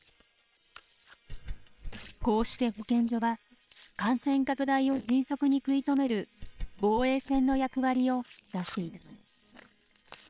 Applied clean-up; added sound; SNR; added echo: neural separator model SepFormer WHAM!.